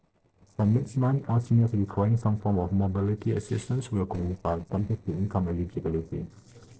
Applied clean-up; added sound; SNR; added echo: neural separator model SepFormer DNS4.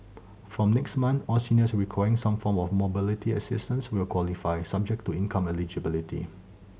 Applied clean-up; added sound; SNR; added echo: none; none; none; none.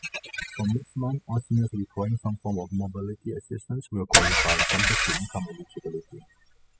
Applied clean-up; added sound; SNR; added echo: classical method spectral subtraction.